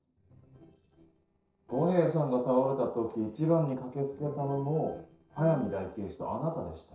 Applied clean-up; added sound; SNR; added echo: neural separator model SepFormer DNS4.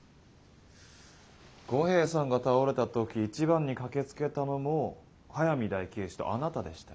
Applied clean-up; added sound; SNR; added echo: none; none; none; none.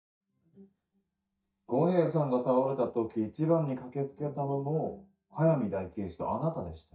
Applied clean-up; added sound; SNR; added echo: neural mask model DeepFilterNet 3.